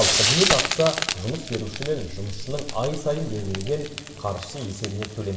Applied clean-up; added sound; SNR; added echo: none; Frying (food); 1 dB; reverberation time 2.2 s.